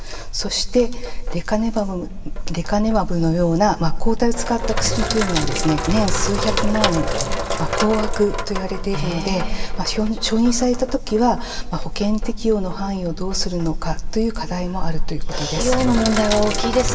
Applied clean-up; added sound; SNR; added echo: none; Sink (filling or washing); 0 dB; reverberation time 1.6 s.